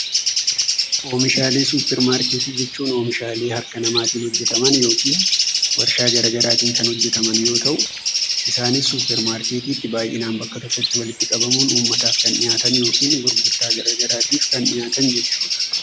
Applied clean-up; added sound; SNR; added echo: none; Bird; -3 dB; none.